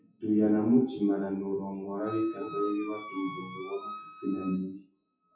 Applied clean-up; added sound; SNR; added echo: classical method WPE with log-MMSE.